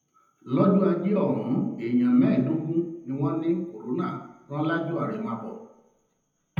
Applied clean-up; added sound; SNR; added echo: none; none; none; reverberation time 0.8 s.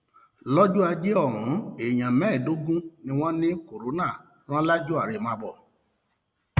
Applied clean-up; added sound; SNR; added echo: none; none; none; none.